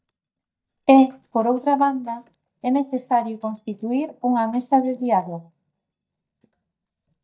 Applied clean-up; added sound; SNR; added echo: neural mask model DeepFilterNet 3.